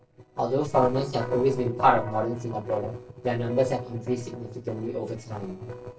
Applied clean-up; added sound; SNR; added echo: neural separator model SepFormer DNS4.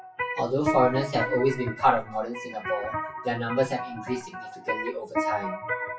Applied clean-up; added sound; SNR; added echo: classical method WPE with log-MMSE.